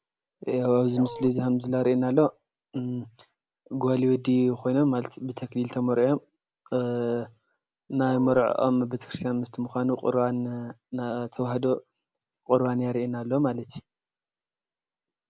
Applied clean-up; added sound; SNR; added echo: none; Bark; 11 dB; none.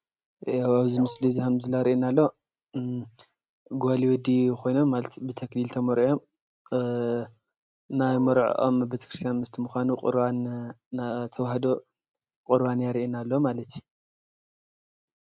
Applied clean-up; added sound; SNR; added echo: neural mask model RNNoise.